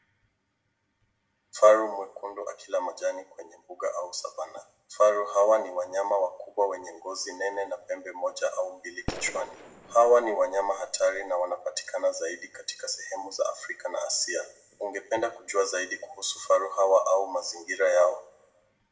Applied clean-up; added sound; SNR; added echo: neural separator model SepFormer DNS4.